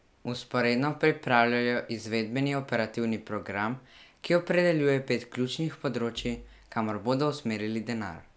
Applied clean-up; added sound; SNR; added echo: none; none; none; none.